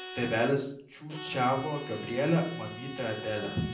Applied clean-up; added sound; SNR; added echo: none; Bowed string instrument; 12 dB; reverberation time 0.6 s.